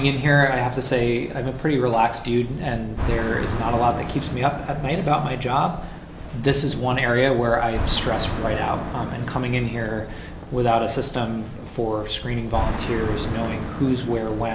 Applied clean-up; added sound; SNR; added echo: none; Car passing by; 7 dB; none.